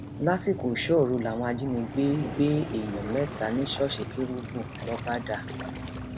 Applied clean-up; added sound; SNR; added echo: none; Waves, surf; 8 dB; none.